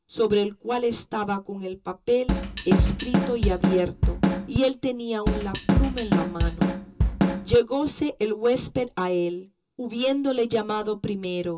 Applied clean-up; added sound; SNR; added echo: none; Drum kit; -3 dB; reverberation time 0.2 s.